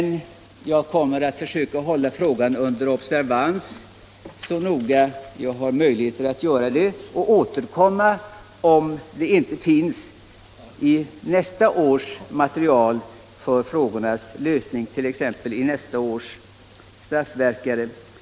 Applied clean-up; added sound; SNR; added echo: none; none; none; none.